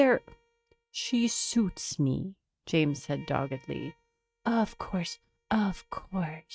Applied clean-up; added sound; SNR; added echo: neural mask model RNNoise.